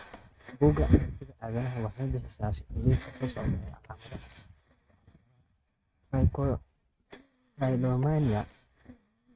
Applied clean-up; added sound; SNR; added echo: neural mask model RNNoise.